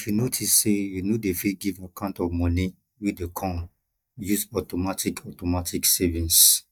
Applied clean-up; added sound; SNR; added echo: neural mask model DeepFilterNet 3.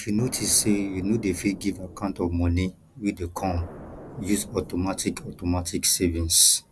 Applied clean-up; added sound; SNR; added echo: none; Explosion; 18 dB; none.